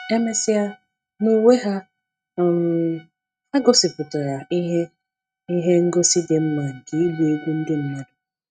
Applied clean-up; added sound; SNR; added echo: neural mask model RNNoise.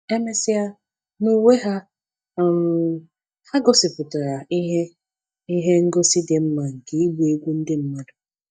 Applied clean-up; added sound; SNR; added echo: neural mask model DeepFilterNet 3.